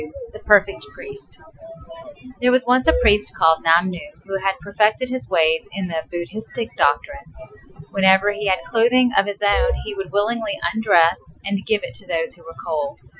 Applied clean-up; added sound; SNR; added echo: classical method Wiener filter.